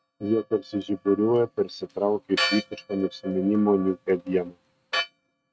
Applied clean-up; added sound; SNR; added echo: neural mask model RNNoise.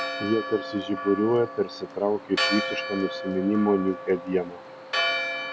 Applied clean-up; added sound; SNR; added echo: none; Church bell; 5 dB; none.